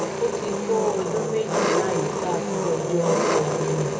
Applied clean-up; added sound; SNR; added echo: none; Engine; -2 dB; reverberation time 1.2 s.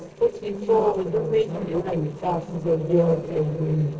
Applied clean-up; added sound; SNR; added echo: neural separator model SepFormer DNS4.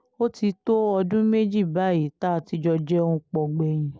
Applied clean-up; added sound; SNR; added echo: none; none; none; none.